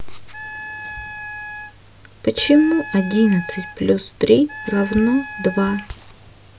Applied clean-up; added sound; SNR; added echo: none; Wind instrument, woodwind instrument; 13 dB; none.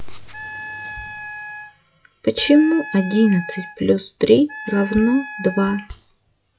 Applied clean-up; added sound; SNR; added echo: classical method log-MMSE.